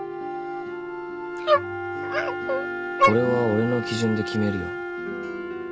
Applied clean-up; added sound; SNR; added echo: none; Dog + Wind instrument, woodwind instrument; -1 dB; none.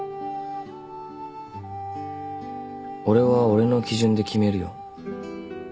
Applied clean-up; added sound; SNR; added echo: none; none; none; none.